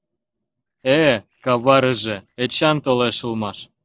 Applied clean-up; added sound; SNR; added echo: neural separator model SepFormer DNS4.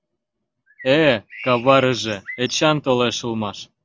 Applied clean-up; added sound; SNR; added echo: none; Bird; 16 dB; none.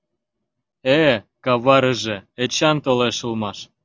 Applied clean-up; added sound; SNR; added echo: none; none; none; none.